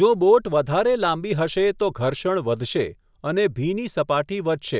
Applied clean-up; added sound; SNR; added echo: none; none; none; none.